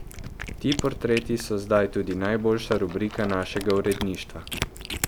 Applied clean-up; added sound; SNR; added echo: none; Cat; 9 dB; none.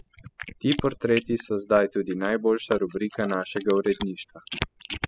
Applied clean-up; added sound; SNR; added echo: classical method spectral subtraction.